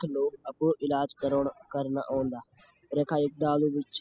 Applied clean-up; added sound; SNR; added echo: classical method spectral subtraction.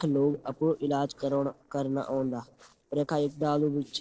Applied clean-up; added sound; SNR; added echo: neural separator model SepFormer DNS4.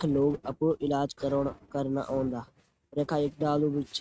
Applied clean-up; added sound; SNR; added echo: neural mask model RNNoise.